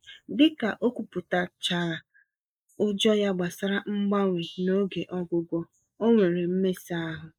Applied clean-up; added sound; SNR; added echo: neural mask model Resemble Enhance denoiser.